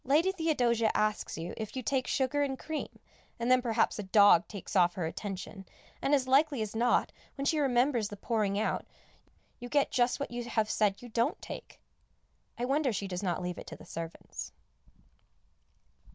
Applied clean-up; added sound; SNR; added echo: none; none; none; none.